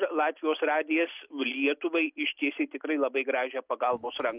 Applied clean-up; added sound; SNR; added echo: none; none; none; none.